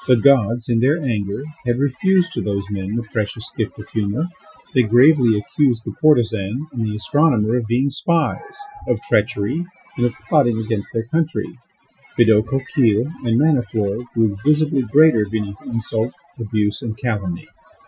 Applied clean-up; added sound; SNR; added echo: classical method Wiener filter.